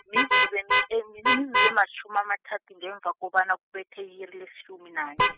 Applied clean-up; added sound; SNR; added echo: classical method spectral subtraction.